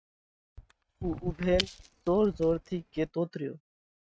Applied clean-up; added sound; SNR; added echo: neural mask model RNNoise.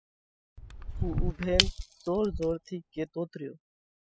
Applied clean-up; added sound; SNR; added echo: classical method spectral subtraction.